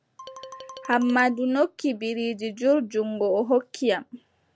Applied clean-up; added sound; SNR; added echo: none; Marimba, xylophone; 17 dB; none.